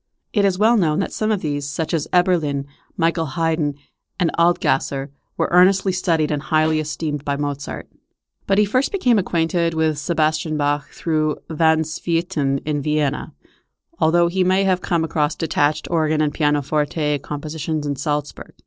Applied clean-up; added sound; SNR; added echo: neural separator model SepFormer DNS4.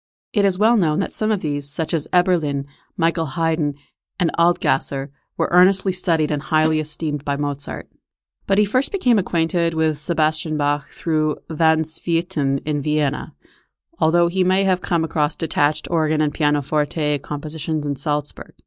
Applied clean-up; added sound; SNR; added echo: neural mask model DeepFilterNet 3.